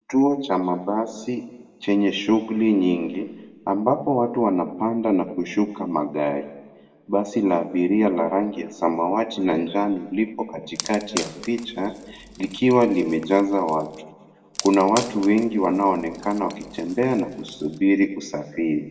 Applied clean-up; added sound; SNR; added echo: none; Wood; 15 dB; reverberation time 1.3 s.